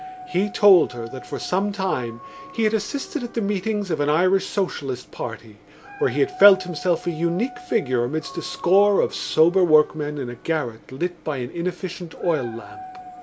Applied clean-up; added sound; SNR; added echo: none; Dog; 19 dB; none.